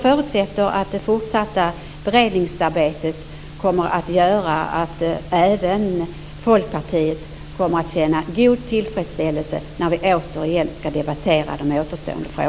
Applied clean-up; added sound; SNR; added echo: none; none; none; none.